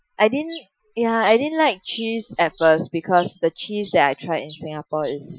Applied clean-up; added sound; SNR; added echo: classical method Wiener filter.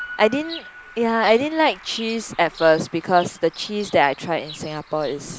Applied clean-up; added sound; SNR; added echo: none; Bird vocalization, bird call, bird song + Piano; 18 dB; none.